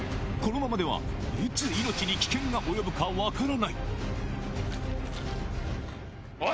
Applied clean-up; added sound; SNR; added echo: none; none; none; none.